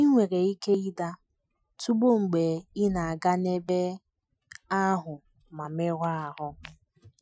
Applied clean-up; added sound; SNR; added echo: classical method Wiener filter.